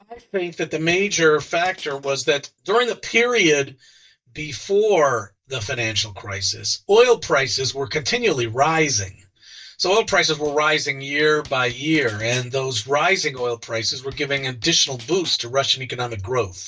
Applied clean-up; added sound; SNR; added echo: neural mask model DeepFilterNet 3.